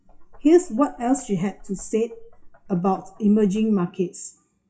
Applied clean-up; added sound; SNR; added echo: classical method WPE with log-MMSE.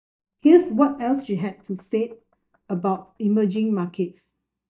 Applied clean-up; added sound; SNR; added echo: neural mask model DeepFilterNet 3.